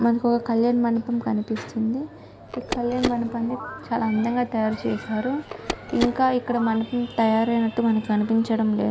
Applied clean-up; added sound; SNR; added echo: none; Telephone; 12 dB; none.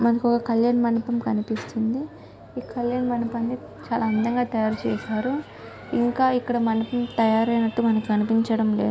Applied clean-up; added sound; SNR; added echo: none; none; none; none.